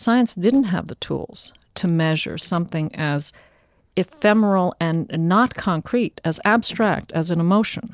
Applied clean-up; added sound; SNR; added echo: neural separator model SepFormer DNS4.